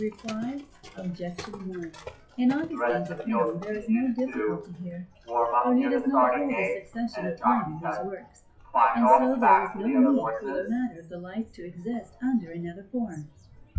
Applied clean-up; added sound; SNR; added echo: classical method WPE with log-MMSE.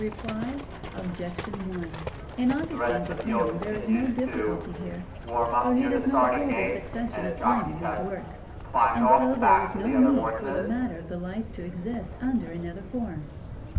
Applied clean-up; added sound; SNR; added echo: none; Livestock, farm animals, working animals; -1 dB; reverberation time 0.3 s.